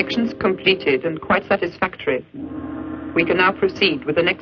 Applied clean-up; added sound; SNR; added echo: none; none; none; none.